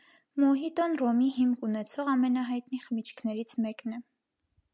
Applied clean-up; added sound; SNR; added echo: none; none; none; none.